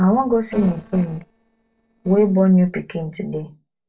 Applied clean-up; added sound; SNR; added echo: neural separator model SepFormer DNS4.